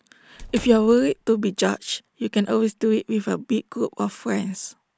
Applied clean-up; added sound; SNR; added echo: none; Squeak / Slam / Wood; 18 dB; none.